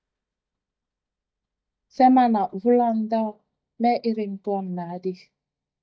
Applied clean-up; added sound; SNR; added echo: neural mask model DeepFilterNet 3.